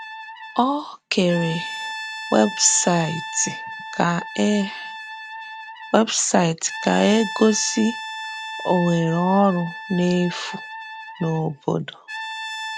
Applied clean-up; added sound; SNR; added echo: none; Brass instrument; 11 dB; none.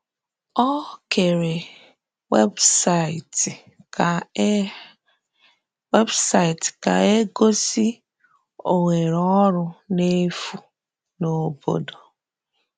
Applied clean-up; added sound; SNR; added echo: none; none; none; none.